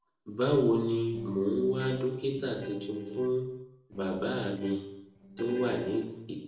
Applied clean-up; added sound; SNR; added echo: neural separator model SepFormer DNS4.